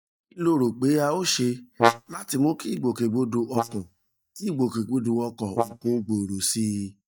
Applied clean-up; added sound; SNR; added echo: neural mask model DeepFilterNet 3.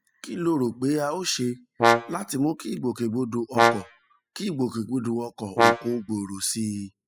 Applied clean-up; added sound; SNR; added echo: classical method spectral subtraction.